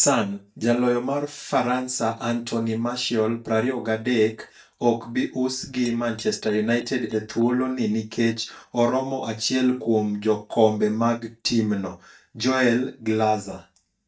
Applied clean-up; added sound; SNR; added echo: neural mask model DeepFilterNet 3.